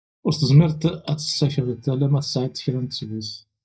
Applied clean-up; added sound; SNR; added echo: neural mask model DeepFilterNet 3.